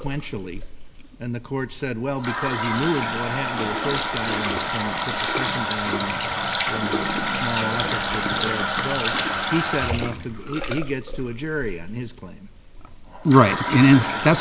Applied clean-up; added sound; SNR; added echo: none; Water tap, faucet; 2 dB; none.